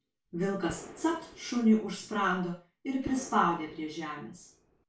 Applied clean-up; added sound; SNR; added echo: none; Gunshot, gunfire; 19 dB; reverberation time 0.3 s.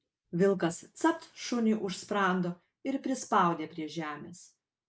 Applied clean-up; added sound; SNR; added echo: none; none; none; none.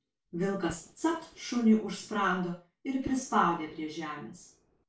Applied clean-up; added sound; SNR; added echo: neural separator model SepFormer DNS4.